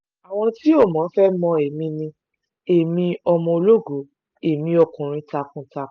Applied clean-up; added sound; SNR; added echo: none; none; none; none.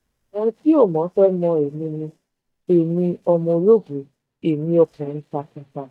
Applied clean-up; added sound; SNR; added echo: neural mask model DeepFilterNet 3.